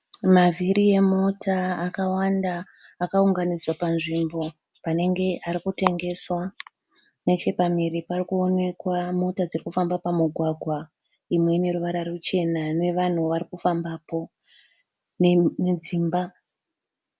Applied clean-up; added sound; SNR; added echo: none; none; none; none.